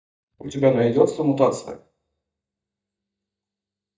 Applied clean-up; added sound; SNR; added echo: neural mask model DeepFilterNet 3.